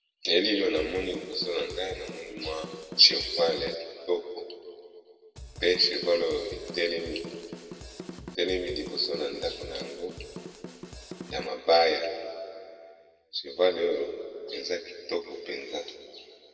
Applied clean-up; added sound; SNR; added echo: none; Drum / Drum kit; 13 dB; reverberation time 1.8 s.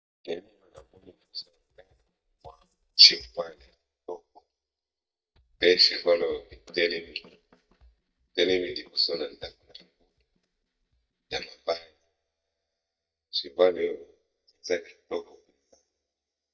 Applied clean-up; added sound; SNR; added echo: neural mask model DeepFilterNet 3.